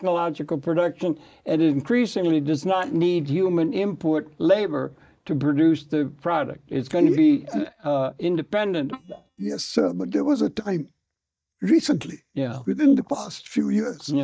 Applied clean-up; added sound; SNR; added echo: neural mask model DeepFilterNet 3.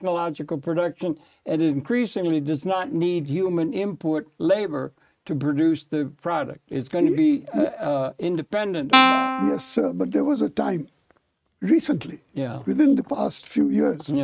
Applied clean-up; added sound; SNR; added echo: neural mask model RNNoise.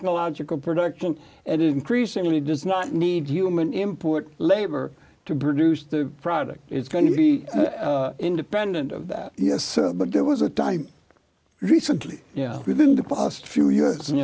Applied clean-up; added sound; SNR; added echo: none; none; none; none.